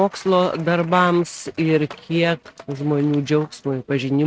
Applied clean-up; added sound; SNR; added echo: neural mask model RNNoise.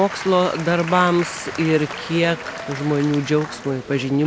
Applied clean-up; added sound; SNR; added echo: none; Applause / Crowd; 12 dB; none.